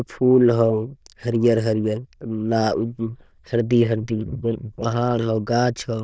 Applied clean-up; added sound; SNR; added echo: neural diffusion model UNIVERSE++.